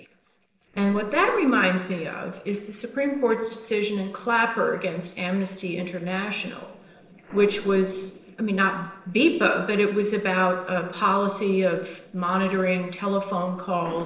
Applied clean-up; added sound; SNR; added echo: neural separator model SepFormer DNS4.